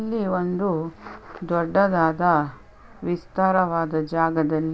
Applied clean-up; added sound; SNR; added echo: none; none; none; none.